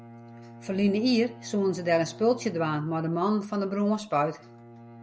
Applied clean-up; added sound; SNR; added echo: none; Bowed string instrument; 20 dB; none.